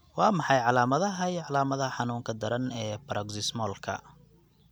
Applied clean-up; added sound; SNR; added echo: none; none; none; none.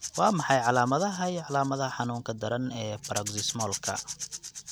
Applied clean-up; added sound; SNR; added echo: none; Rattle / Rattle (instrument); 12 dB; none.